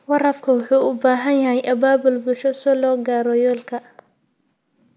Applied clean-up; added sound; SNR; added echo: none; none; none; none.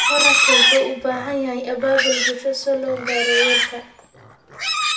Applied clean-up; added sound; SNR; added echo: none; Livestock, farm animals, working animals; -3 dB; reverberation time 0.3 s.